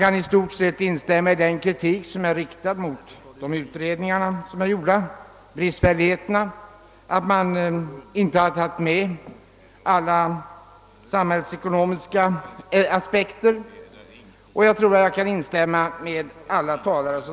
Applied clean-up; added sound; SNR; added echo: none; none; none; none.